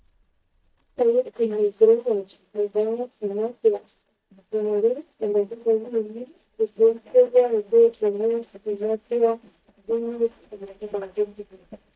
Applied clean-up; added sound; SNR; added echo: neural mask model DeepFilterNet 3.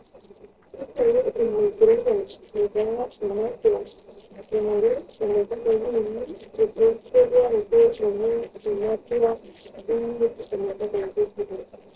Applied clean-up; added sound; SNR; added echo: neural separator model SepFormer DNS4.